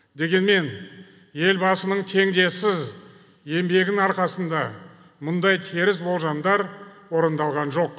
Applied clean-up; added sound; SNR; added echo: none; none; none; none.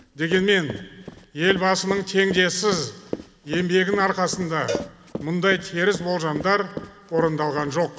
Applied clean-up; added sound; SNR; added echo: none; Run + Cowbell; 12 dB; none.